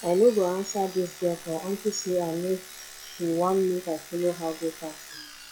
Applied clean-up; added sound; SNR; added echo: classical method log-MMSE.